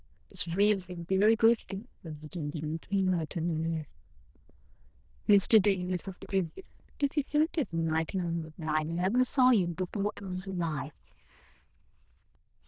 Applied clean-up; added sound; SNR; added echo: neural diffusion model UNIVERSE++.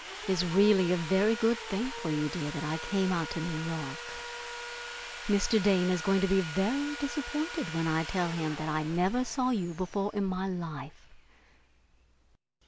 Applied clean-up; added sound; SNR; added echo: none; Sawing; 11 dB; none.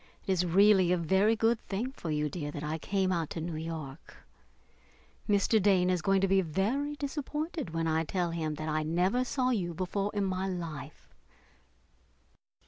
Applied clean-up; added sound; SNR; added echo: none; none; none; none.